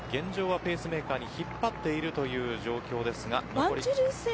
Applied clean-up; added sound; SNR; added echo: none; none; none; none.